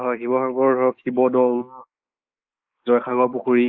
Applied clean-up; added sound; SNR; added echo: neural mask model Resemble Enhance denoiser.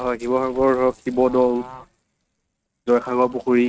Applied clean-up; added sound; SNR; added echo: neural mask model RNNoise.